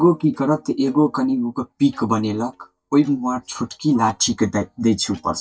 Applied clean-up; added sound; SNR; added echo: neural mask model DeepFilterNet 3.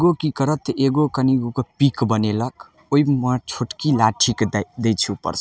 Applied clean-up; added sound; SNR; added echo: none; none; none; none.